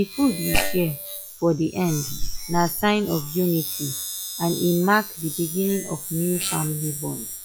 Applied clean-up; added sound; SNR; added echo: classical method log-MMSE.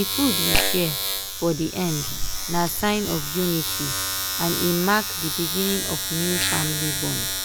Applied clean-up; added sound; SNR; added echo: none; Domestic sounds, home sounds; 0 dB; none.